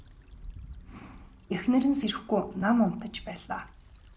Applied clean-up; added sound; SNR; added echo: none; Stream / Trickle, dribble / Traffic noise, roadway noise; 19 dB; none.